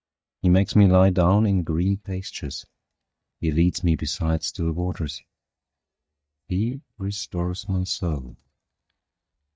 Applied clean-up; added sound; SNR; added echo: neural mask model DeepFilterNet 3.